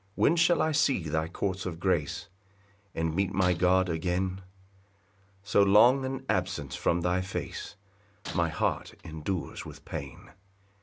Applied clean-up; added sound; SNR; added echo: none; Shatter; 20 dB; none.